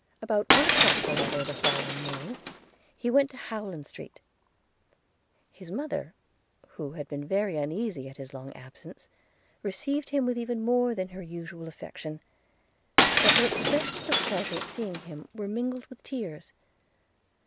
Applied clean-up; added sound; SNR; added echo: none; Shatter; -5 dB; none.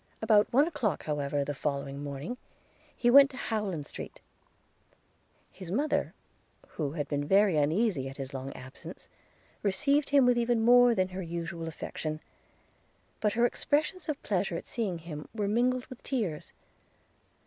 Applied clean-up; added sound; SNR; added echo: none; none; none; none.